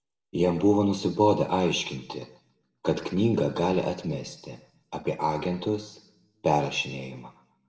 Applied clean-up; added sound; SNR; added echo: none; none; none; reverberation time 0.6 s.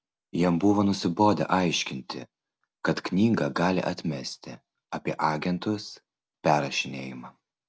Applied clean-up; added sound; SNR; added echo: none; none; none; none.